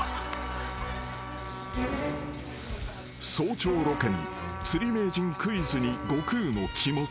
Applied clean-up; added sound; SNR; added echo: none; Trumpet; 12 dB; none.